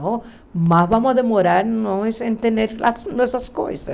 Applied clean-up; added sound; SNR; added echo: none; none; none; none.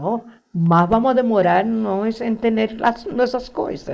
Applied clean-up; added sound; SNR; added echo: neural mask model Resemble Enhance denoiser.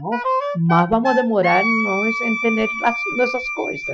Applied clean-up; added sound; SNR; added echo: classical method Wiener filter.